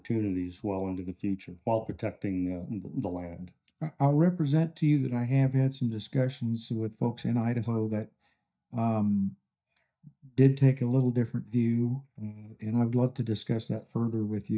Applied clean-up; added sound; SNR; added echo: neural mask model DeepFilterNet 3.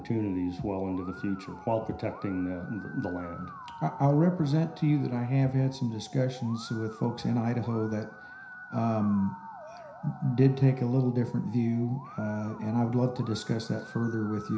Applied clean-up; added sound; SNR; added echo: none; Musical instrument; 17 dB; reverberation time 0.5 s.